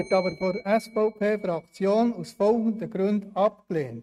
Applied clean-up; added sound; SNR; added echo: neural mask model RNNoise.